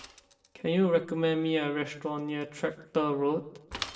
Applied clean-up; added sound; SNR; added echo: none; Mechanisms / Bicycle; 18 dB; reverberation time 0.8 s.